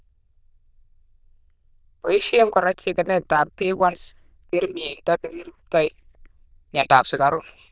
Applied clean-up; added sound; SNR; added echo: neural diffusion model UNIVERSE++.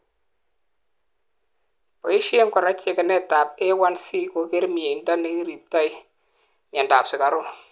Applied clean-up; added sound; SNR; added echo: none; none; none; none.